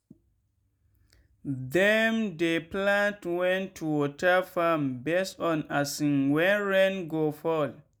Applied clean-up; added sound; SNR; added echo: none; none; none; none.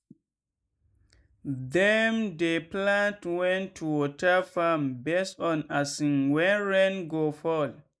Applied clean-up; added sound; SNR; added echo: neural mask model Resemble Enhance denoiser.